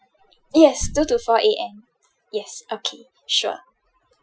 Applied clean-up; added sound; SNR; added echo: classical method Wiener filter.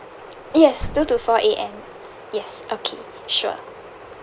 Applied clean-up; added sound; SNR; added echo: none; Slam; 14 dB; none.